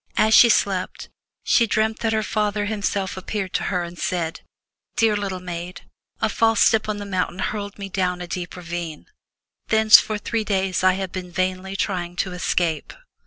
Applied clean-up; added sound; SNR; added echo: none; none; none; none.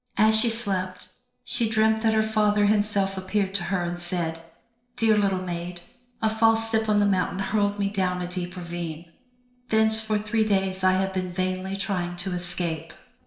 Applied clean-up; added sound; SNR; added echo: neural separator model SepFormer DNS4.